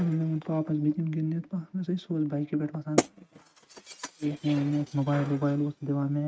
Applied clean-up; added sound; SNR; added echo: neural mask model RNNoise.